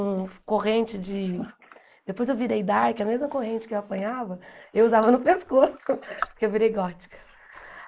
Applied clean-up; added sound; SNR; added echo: neural mask model Resemble Enhance denoiser.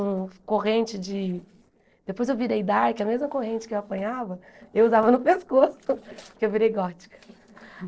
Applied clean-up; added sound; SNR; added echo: neural separator model SepFormer DNS4.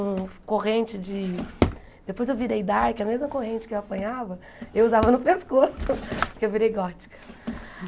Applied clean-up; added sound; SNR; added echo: none; Drawer open or close; 9 dB; none.